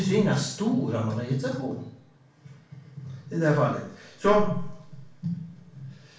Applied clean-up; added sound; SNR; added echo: none; none; none; reverberation time 0.3 s.